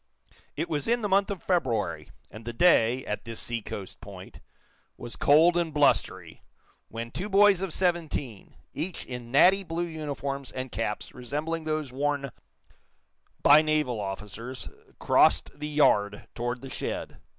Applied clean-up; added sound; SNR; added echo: none; none; none; none.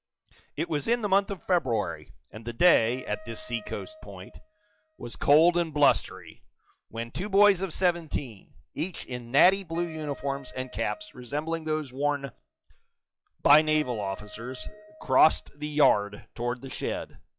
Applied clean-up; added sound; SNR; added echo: classical method log-MMSE.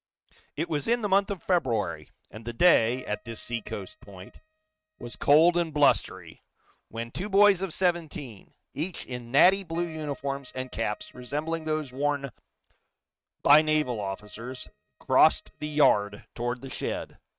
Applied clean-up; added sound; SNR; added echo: neural mask model RNNoise.